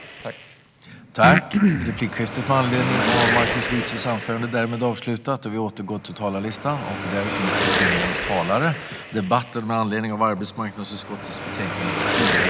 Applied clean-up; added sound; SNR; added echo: none; Breathing + Car passing by / Traffic noise, roadway noise / Engine; 1 dB; none.